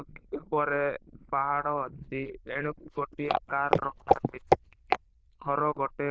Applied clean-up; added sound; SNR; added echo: neural diffusion model UNIVERSE++.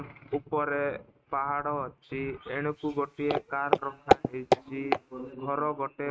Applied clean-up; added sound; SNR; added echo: neural mask model RNNoise.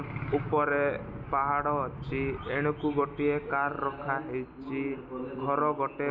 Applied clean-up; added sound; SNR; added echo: none; none; none; none.